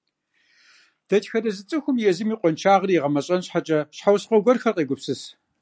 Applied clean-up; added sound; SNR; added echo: none; none; none; none.